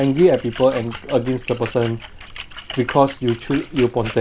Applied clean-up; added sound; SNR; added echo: none; Splash, splatter; 14 dB; none.